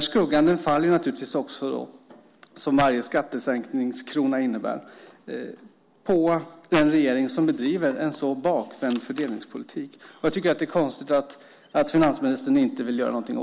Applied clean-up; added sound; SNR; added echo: none; none; none; none.